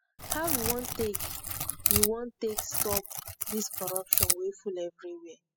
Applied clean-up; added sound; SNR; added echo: classical method spectral subtraction.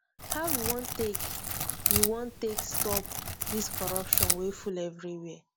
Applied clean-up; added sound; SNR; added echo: none; Crackle; -4 dB; none.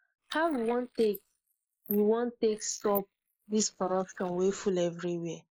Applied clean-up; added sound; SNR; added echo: neural mask model Resemble Enhance denoiser.